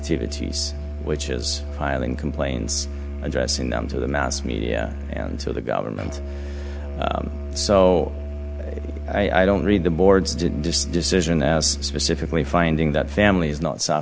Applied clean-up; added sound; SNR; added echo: none; Musical instrument; 7 dB; none.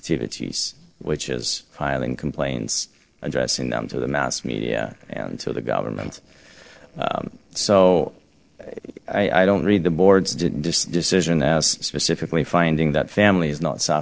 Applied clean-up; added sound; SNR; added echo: neural separator model SepFormer DNS4.